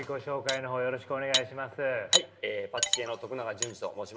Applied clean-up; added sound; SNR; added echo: none; Cutlery, silverware; 0 dB; reverberation time 1.3 s.